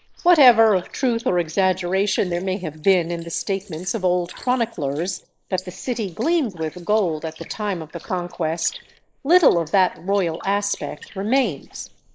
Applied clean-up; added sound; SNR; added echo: neural mask model Resemble Enhance denoiser.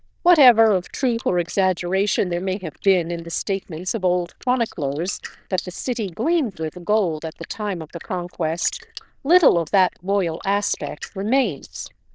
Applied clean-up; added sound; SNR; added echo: neural diffusion model UNIVERSE++.